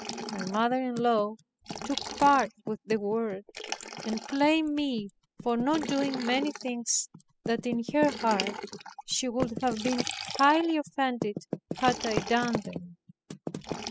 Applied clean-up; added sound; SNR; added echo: classical method spectral subtraction.